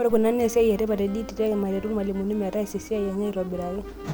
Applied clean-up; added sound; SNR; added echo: none; Engine + Wind instrument, woodwind instrument; 16 dB; none.